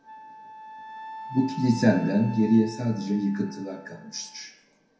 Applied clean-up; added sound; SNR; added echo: none; Wind instrument, woodwind instrument; 16 dB; reverberation time 0.6 s.